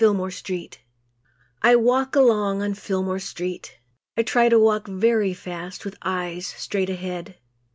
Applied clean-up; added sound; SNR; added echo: none; none; none; none.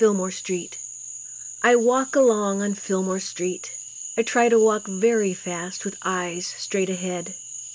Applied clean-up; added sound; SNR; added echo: none; Frog; 12 dB; none.